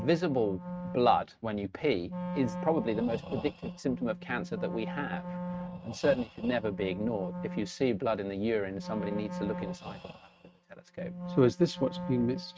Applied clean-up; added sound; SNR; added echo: neural mask model RNNoise.